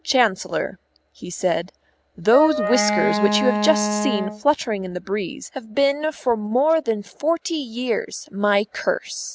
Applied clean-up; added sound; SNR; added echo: none; Wind instrument, woodwind instrument; 2 dB; none.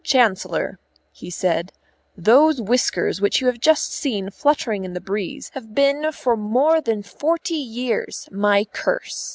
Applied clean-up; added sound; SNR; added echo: none; none; none; none.